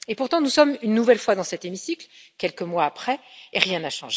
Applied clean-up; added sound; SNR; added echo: none; none; none; none.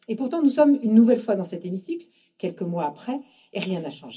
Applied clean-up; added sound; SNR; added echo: none; none; none; reverberation time 0.4 s.